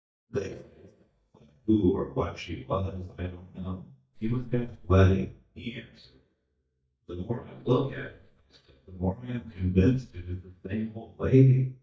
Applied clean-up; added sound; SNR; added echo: neural mask model DeepFilterNet 3.